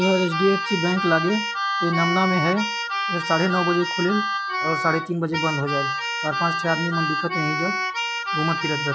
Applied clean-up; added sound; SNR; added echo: classical method log-MMSE.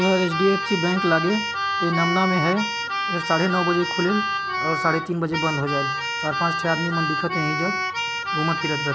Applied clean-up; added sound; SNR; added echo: none; Keyboard (musical); 2 dB; none.